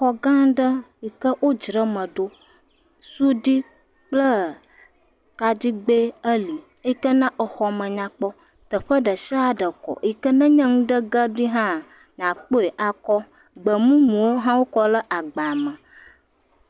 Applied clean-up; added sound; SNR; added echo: none; none; none; none.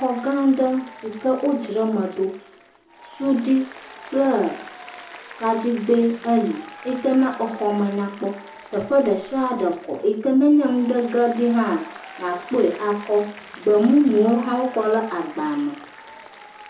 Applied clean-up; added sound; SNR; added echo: none; Applause; 20 dB; reverberation time 0.6 s.